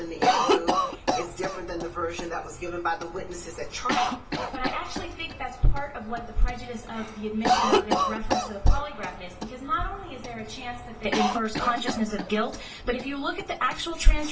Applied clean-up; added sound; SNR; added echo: none; Cough; 3 dB; reverberation time 0.2 s.